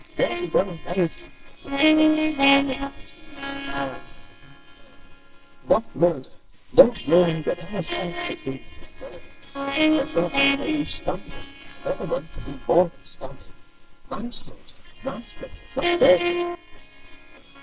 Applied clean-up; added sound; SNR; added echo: neural separator model SepFormer WHAMR!.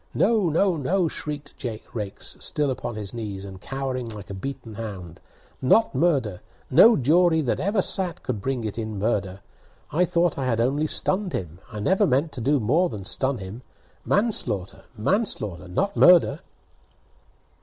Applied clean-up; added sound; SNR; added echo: none; none; none; none.